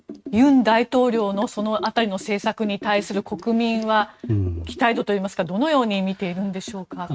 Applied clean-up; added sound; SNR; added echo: neural mask model RNNoise.